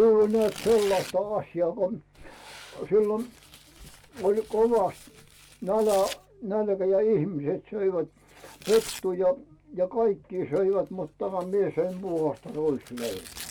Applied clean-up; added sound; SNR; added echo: none; Tearing; 19 dB; none.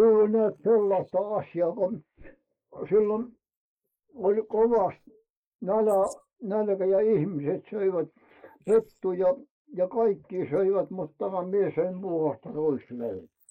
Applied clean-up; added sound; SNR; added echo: neural mask model Resemble Enhance denoiser.